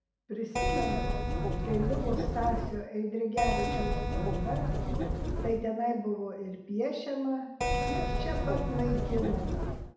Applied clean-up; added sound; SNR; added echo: none; Keyboard (musical); -4 dB; reverberation time 0.8 s.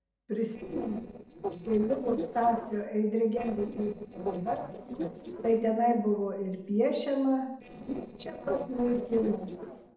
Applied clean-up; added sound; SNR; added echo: neural separator model SepFormer DNS4.